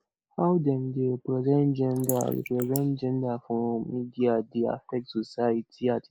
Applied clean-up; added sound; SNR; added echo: neural mask model Resemble Enhance denoiser.